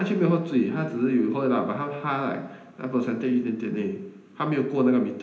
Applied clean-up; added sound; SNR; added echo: none; none; none; reverberation time 0.9 s.